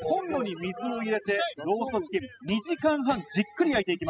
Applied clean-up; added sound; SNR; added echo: classical method spectral subtraction.